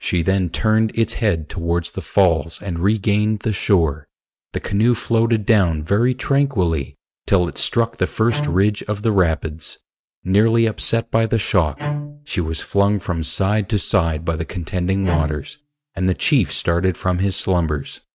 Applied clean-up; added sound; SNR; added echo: neural mask model RNNoise.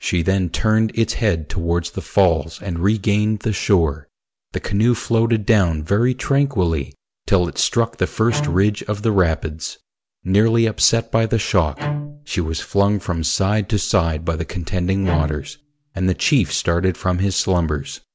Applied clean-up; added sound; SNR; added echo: none; Bowed string instrument; 10 dB; none.